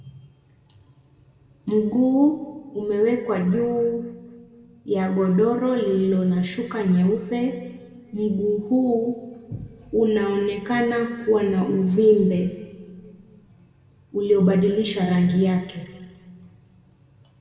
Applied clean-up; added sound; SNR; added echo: none; none; none; reverberation time 1.8 s.